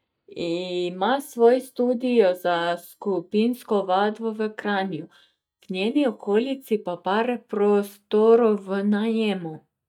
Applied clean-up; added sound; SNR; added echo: neural mask model DeepFilterNet 3.